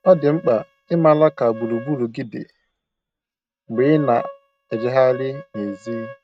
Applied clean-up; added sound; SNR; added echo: neural mask model RNNoise.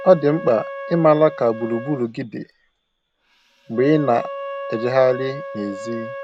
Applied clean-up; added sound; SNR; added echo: none; Wind instrument, woodwind instrument; 12 dB; none.